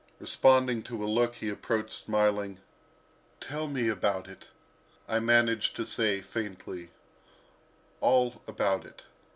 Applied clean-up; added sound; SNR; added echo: none; none; none; none.